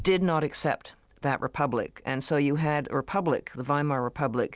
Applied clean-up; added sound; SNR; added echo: none; none; none; none.